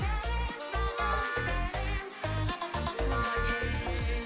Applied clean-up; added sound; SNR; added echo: none; Harmonica; 6 dB; none.